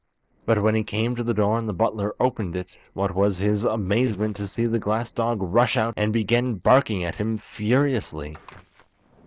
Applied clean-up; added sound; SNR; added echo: neural separator model SepFormer DNS4.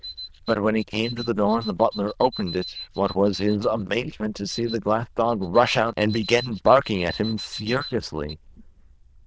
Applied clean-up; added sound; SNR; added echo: neural diffusion model UNIVERSE++.